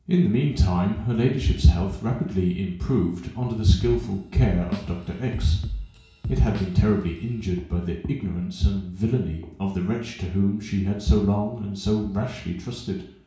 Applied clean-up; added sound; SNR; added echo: none; Drum kit; 9 dB; reverberation time 0.6 s.